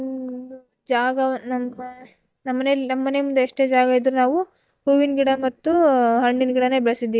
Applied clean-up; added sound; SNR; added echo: neural mask model DeepFilterNet 3.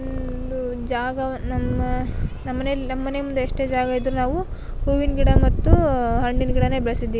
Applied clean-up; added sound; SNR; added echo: none; Purr; 10 dB; none.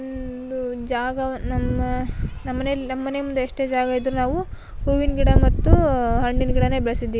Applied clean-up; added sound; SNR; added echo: none; none; none; none.